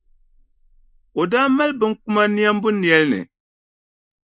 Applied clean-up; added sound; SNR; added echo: neural mask model Resemble Enhance denoiser.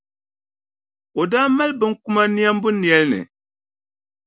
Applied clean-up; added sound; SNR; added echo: none; none; none; none.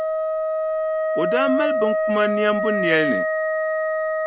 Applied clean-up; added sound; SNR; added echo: none; Wind instrument, woodwind instrument; -4 dB; none.